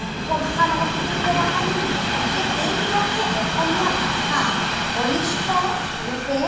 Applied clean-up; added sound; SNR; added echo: none; Train; -2 dB; reverberation time 1.1 s.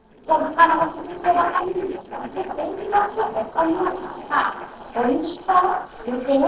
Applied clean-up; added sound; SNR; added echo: neural separator model SepFormer DNS4.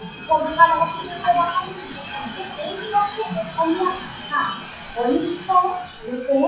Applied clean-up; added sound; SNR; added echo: classical method WPE with log-MMSE.